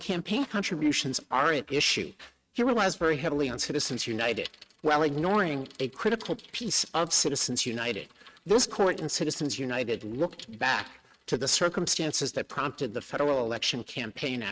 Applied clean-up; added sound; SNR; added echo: neural mask model RNNoise.